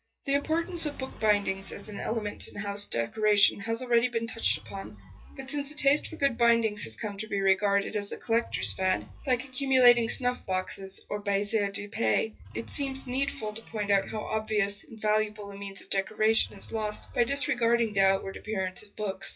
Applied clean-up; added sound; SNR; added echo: classical method WPE with log-MMSE.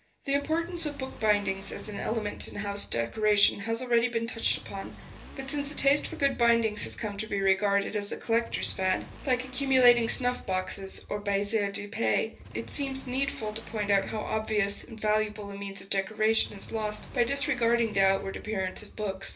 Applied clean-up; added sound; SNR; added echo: none; Motorcycle / Accelerating, revving, vroom; 17 dB; reverberation time 0.3 s.